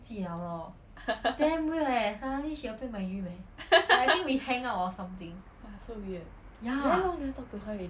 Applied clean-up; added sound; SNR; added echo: none; none; none; none.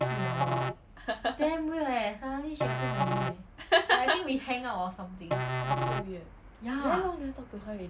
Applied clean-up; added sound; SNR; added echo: none; Musical instrument; 3 dB; none.